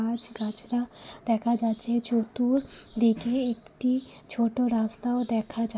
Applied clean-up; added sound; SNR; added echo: none; none; none; none.